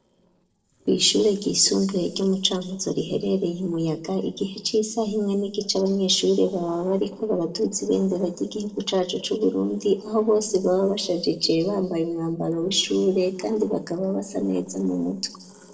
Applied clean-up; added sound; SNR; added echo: neural separator model SepFormer DNS4.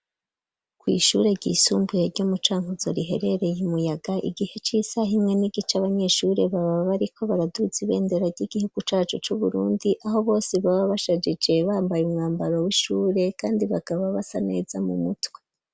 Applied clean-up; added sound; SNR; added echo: none; none; none; none.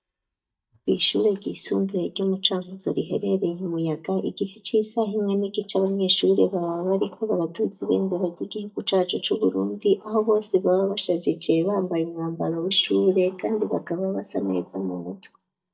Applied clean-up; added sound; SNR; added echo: neural mask model DeepFilterNet 3.